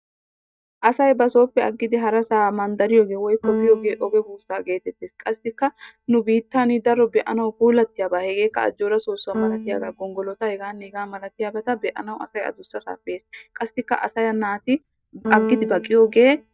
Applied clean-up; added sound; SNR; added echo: neural mask model DeepFilterNet 3.